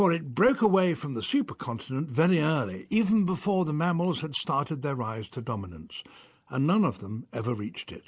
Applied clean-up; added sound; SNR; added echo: none; none; none; none.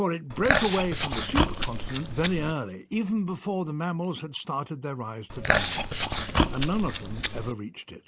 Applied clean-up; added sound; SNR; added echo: none; Chewing, mastication; -3 dB; none.